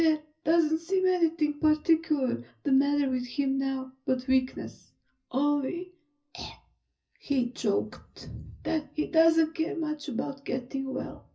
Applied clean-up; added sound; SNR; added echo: none; none; none; reverberation time 0.4 s.